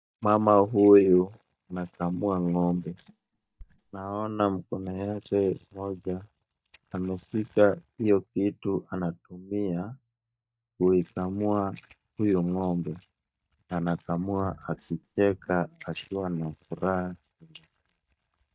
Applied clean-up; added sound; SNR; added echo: neural mask model DeepFilterNet 3.